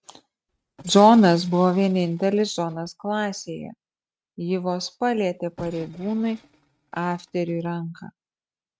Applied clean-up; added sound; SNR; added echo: neural mask model RNNoise.